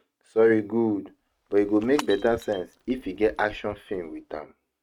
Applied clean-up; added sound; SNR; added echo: neural mask model RNNoise.